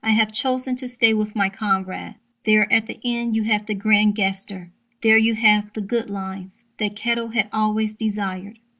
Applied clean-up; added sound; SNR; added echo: none; none; none; none.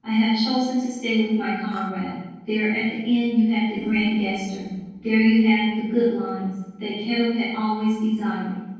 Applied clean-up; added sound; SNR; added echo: neural separator model SepFormer DNS4.